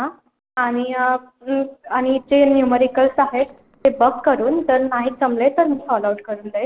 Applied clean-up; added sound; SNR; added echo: neural separator model SepFormer DNS4.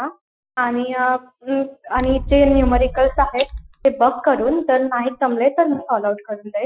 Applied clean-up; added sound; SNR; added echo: classical method Wiener filter.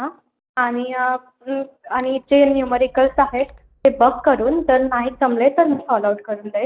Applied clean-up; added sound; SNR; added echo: neural mask model DeepFilterNet 3.